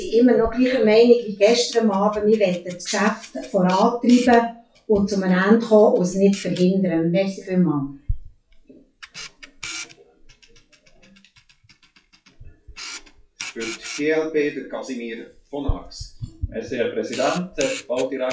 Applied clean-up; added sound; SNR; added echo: classical method WPE with log-MMSE.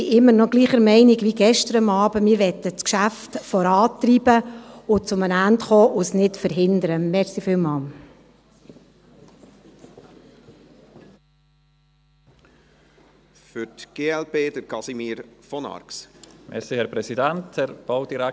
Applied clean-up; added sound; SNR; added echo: none; none; none; none.